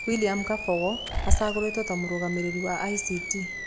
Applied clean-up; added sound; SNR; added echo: none; Bird + Animal; 1 dB; none.